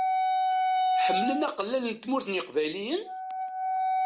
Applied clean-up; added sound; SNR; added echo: none; Wind instrument, woodwind instrument; -4 dB; none.